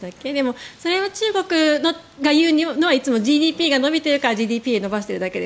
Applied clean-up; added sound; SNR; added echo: none; none; none; none.